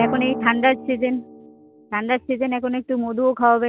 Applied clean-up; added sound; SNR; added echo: none; Drum; 12 dB; none.